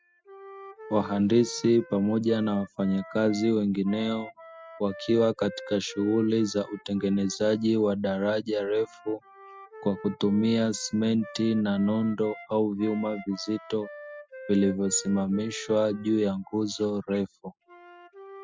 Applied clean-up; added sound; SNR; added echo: classical method spectral subtraction.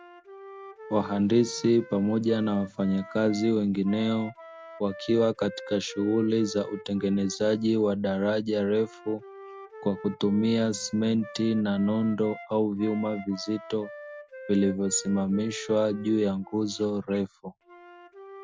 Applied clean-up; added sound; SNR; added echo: none; Wind instrument, woodwind instrument; 18 dB; none.